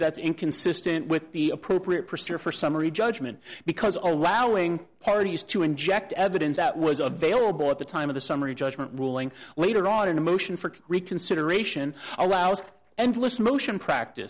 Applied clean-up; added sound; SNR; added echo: none; none; none; none.